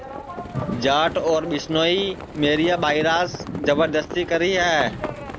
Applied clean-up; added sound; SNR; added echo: none; Livestock, farm animals, working animals; 12 dB; none.